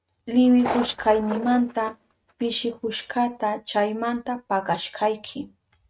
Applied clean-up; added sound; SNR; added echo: neural mask model RNNoise.